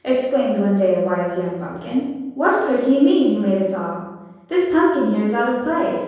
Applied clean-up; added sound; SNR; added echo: none; none; none; reverberation time 1.3 s.